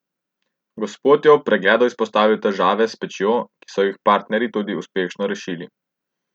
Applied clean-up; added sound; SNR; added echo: none; none; none; none.